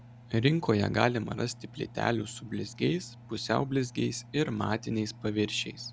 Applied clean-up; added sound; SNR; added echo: none; Engine; 19 dB; none.